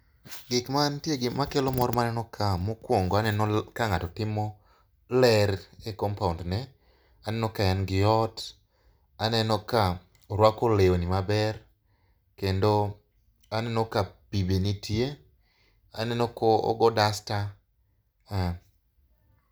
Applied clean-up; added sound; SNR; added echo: none; none; none; none.